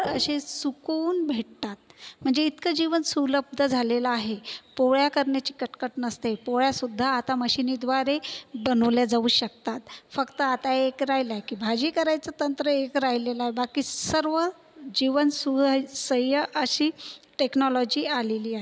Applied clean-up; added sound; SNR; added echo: none; Walk, footsteps; 9 dB; none.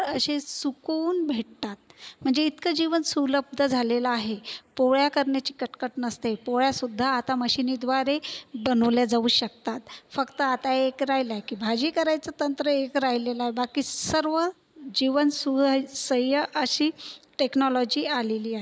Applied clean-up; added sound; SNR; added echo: neural mask model Resemble Enhance denoiser.